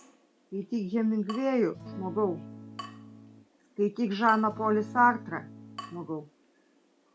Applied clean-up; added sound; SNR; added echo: none; Acoustic guitar / Strum + Drip / Water tap, faucet; 16 dB; none.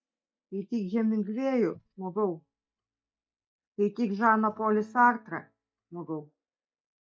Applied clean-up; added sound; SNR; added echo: neural mask model DeepFilterNet 3.